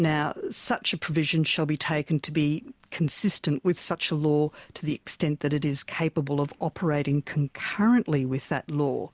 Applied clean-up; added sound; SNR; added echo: none; none; none; none.